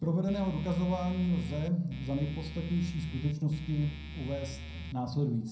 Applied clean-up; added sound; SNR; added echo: none; Musical instrument; 10 dB; reverberation time 0.6 s.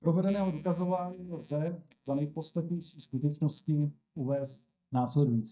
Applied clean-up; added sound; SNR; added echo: neural mask model DeepFilterNet 3.